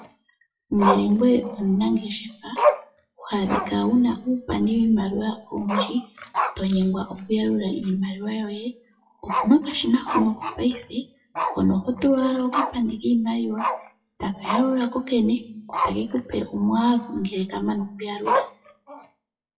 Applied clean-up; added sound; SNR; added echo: classical method WPE with log-MMSE.